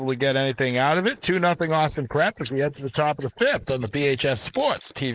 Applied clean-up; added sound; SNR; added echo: neural mask model Resemble Enhance denoiser.